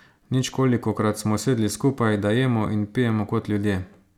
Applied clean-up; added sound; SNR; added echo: none; none; none; none.